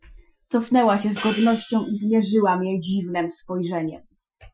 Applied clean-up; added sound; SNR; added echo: classical method Wiener filter.